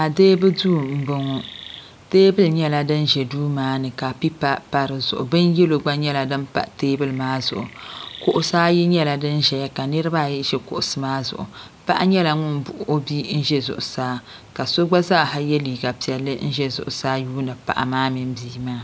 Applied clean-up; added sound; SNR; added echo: none; Chirp, tweet; 19 dB; none.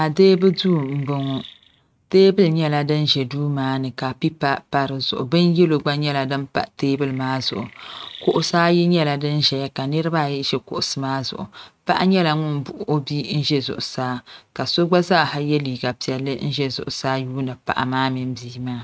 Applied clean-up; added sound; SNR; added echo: neural mask model RNNoise.